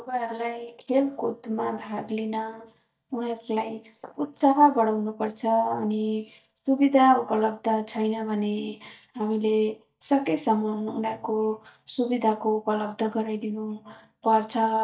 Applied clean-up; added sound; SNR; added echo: neural mask model DeepFilterNet 3.